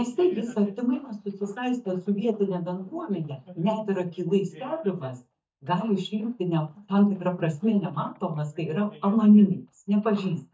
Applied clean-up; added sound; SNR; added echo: neural mask model DeepFilterNet 3.